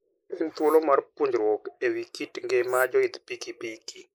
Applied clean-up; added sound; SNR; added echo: neural mask model Resemble Enhance denoiser.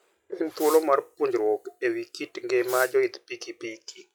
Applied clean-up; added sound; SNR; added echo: classical method log-MMSE.